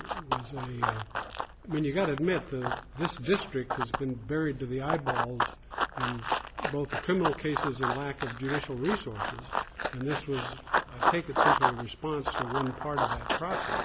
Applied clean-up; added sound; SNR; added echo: none; Run; -1 dB; none.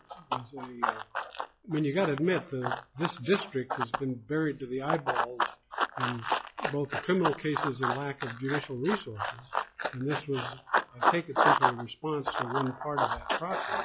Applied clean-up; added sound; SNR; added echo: classical method log-MMSE.